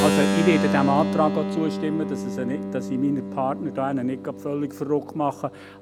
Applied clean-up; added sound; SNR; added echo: none; Keyboard (musical); 2 dB; none.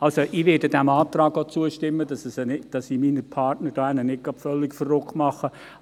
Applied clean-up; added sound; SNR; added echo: none; none; none; none.